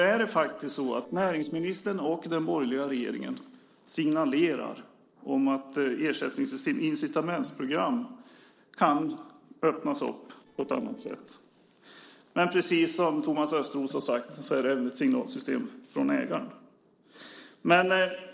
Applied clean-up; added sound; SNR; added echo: neural separator model SepFormer DNS4.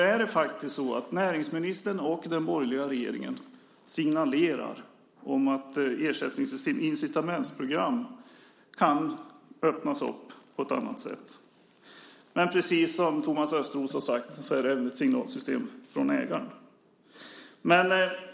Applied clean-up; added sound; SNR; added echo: none; none; none; none.